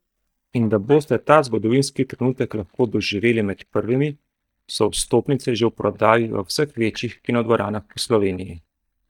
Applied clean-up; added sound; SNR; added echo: neural mask model DeepFilterNet 3.